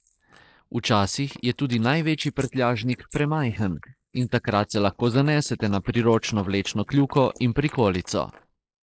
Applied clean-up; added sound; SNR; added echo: neural mask model Resemble Enhance denoiser.